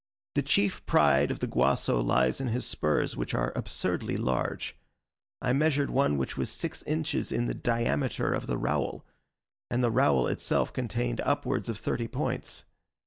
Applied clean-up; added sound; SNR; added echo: none; none; none; none.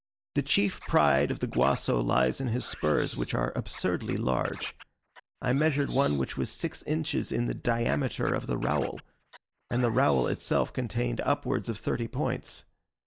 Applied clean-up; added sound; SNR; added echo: neural mask model Resemble Enhance denoiser.